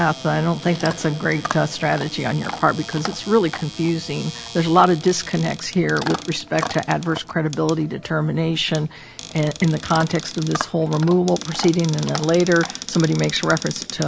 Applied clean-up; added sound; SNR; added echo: none; Cupboard open or close + Chewing, mastication / Dog; 12 dB; none.